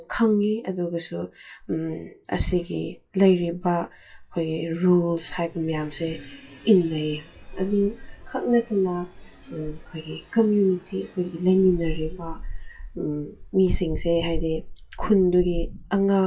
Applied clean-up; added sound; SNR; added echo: classical method WPE with log-MMSE.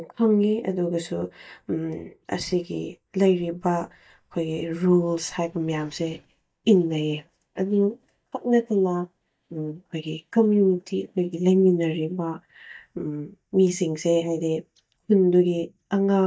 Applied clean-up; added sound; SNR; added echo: neural mask model DeepFilterNet 3.